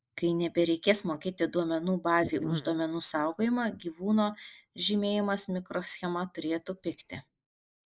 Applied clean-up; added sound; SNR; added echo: neural mask model Resemble Enhance denoiser.